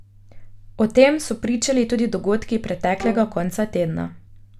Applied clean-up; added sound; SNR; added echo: none; Bowed string instrument; 10 dB; none.